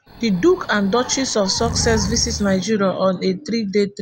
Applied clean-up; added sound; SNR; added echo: none; Breathing; 10 dB; none.